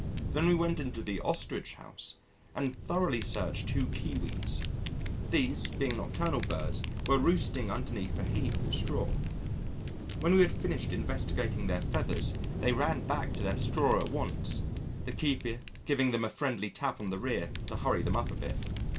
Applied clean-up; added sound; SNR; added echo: none; Fire; 1 dB; none.